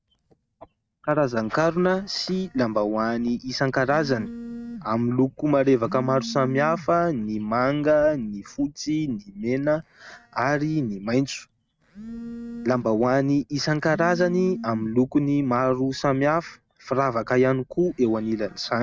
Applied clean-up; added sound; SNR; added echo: neural mask model RNNoise.